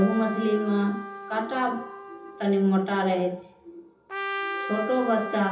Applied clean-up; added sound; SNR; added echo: none; Trumpet; 10 dB; reverberation time 0.6 s.